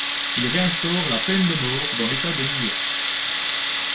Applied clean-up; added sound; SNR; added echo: none; Tools; -5 dB; reverberation time 0.2 s.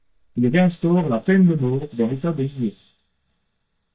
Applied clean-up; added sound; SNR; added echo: neural mask model DeepFilterNet 3.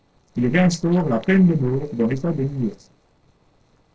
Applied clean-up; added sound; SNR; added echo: neural separator model SepFormer DNS4.